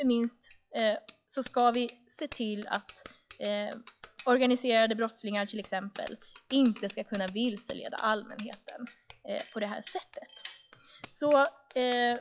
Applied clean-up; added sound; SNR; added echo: classical method log-MMSE.